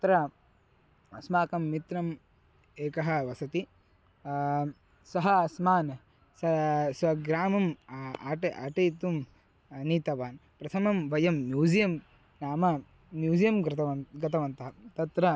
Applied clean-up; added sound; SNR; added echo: none; none; none; none.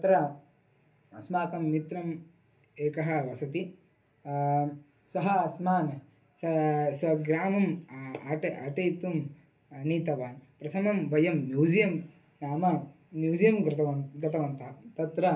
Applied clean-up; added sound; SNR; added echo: none; none; none; reverberation time 0.3 s.